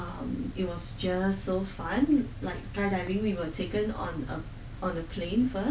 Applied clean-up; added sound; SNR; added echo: none; Bus; 15 dB; none.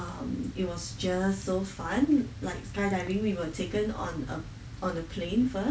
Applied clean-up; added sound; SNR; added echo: none; none; none; none.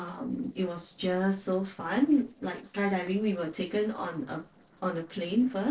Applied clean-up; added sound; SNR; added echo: neural separator model SepFormer DNS4.